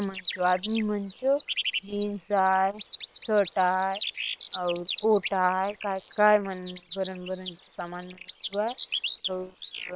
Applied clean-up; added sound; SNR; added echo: neural separator model SepFormer WHAM!.